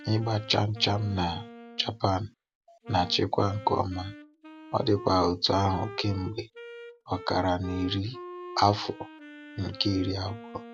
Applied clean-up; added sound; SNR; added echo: none; Wind instrument, woodwind instrument; 16 dB; none.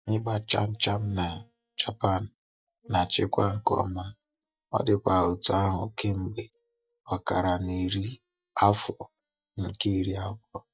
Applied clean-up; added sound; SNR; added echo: neural mask model DeepFilterNet 3.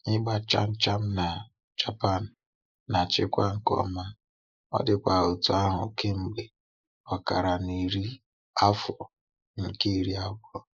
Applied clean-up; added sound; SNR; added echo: neural mask model Resemble Enhance denoiser.